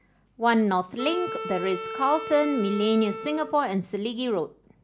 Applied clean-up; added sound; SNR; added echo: none; Wind instrument, woodwind instrument; 9 dB; none.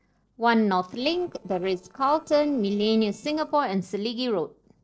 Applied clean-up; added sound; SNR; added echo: neural separator model SepFormer DNS4.